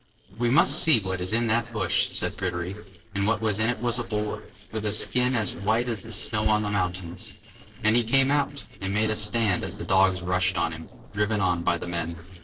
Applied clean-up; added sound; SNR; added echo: neural separator model SepFormer DNS4.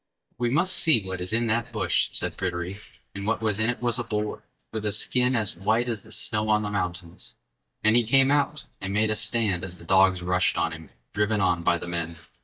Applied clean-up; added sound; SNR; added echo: neural mask model DeepFilterNet 3.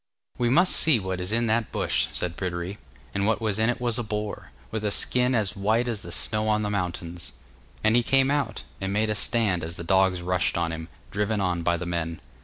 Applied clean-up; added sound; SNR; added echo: none; none; none; none.